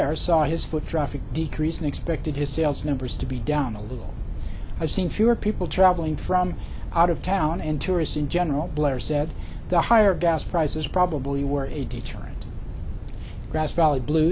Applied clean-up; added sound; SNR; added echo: none; none; none; none.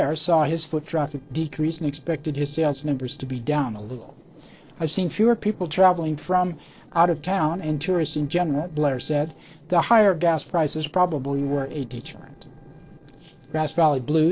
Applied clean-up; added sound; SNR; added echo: neural separator model SepFormer DNS4.